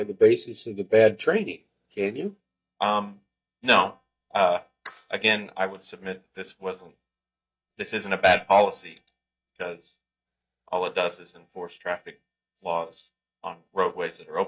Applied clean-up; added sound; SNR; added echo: neural mask model DeepFilterNet 3.